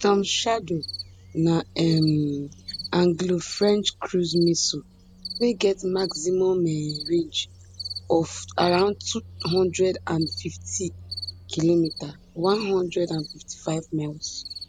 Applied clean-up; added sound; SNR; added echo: none; Cricket; 15 dB; none.